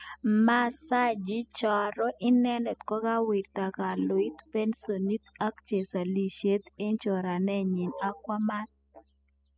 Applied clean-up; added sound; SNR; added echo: classical method spectral subtraction.